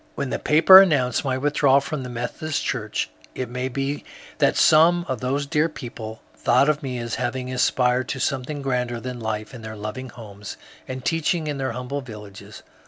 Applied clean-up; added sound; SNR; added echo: none; none; none; none.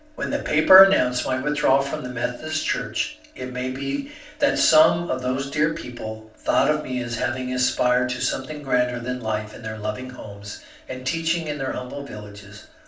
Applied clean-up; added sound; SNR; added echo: none; none; none; reverberation time 0.4 s.